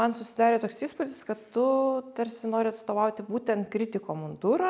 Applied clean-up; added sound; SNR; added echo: none; none; none; none.